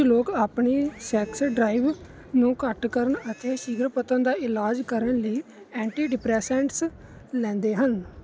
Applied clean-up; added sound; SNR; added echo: none; none; none; none.